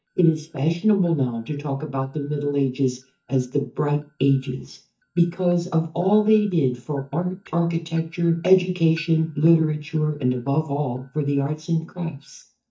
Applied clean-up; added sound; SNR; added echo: neural mask model DeepFilterNet 3.